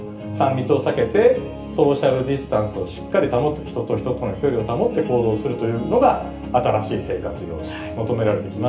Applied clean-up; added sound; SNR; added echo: none; none; none; reverberation time 0.3 s.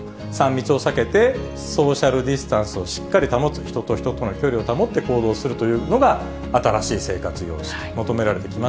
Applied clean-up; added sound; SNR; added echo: none; none; none; none.